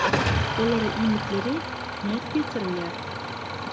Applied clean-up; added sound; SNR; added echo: none; Idling / Engine starting; -1 dB; none.